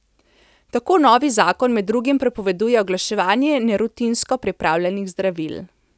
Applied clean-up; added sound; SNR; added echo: none; none; none; none.